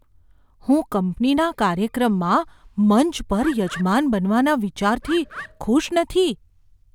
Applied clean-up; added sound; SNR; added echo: none; Bird; 15 dB; none.